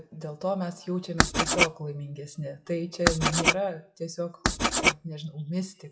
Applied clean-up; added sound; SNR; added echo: classical method WPE with log-MMSE.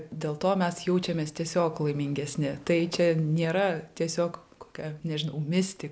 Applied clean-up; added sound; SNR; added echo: none; none; none; none.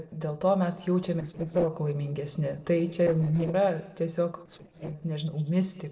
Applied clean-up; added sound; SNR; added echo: neural separator model SepFormer DNS4.